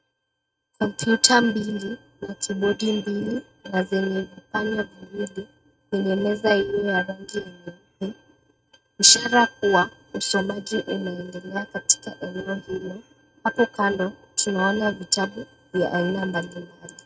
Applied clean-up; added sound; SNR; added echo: neural mask model RNNoise.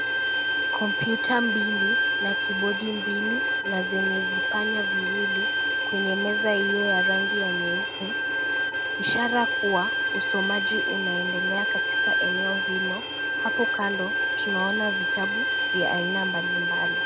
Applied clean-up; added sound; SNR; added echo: none; Bowed string instrument; -4 dB; none.